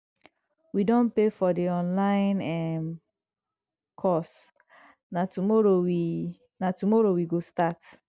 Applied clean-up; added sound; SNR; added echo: none; none; none; none.